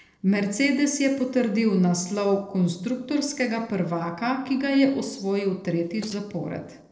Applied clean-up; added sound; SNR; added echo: neural separator model SepFormer DNS4.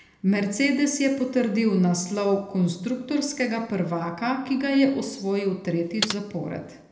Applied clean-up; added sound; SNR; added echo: none; Computer keyboard; 9 dB; reverberation time 0.7 s.